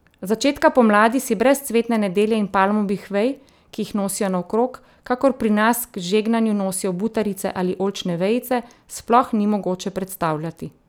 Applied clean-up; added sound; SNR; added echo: none; none; none; none.